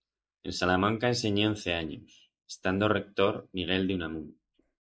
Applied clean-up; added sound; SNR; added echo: neural mask model Resemble Enhance denoiser.